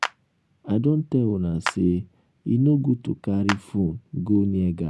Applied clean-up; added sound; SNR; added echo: none; Clapping; 13 dB; none.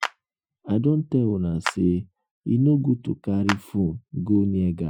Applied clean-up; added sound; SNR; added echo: classical method Wiener filter.